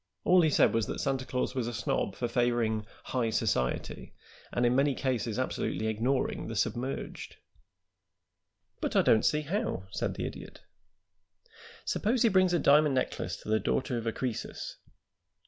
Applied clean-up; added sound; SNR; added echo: none; none; none; none.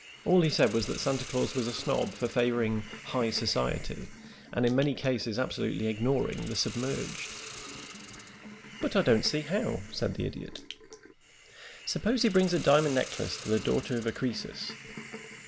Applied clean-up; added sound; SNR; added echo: none; Hiss; 15 dB; none.